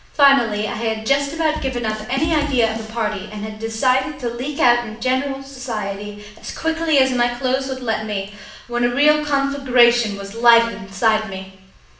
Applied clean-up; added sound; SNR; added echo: none; Bass drum / Drum kit; 14 dB; reverberation time 0.6 s.